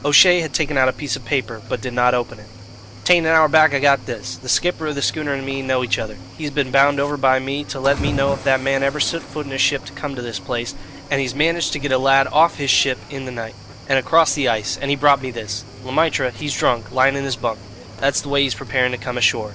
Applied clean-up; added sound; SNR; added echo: none; Cricket / Waves, surf; 15 dB; none.